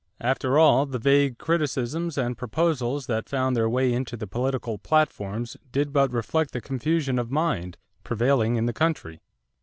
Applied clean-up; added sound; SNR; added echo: none; none; none; none.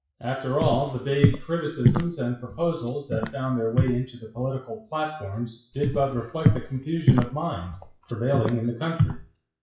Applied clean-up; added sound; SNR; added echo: classical method WPE with log-MMSE.